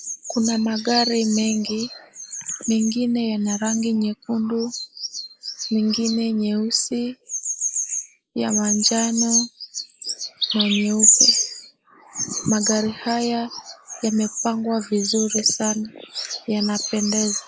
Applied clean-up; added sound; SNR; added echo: neural mask model Resemble Enhance denoiser.